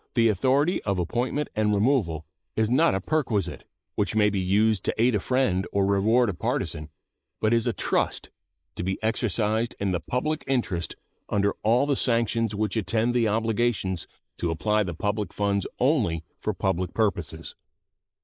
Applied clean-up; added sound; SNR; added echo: neural mask model Resemble Enhance denoiser.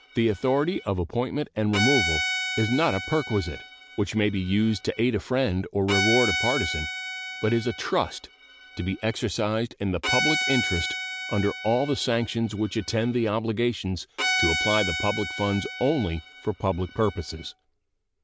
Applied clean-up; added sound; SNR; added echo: none; Bowed string instrument; 5 dB; none.